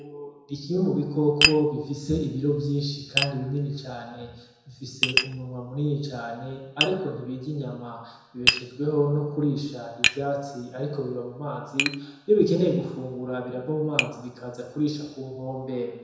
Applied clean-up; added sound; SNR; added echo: none; Tap; 4 dB; reverberation time 1.0 s.